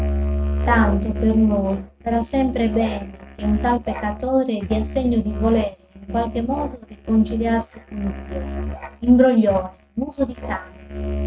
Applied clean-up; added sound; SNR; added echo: neural mask model RNNoise.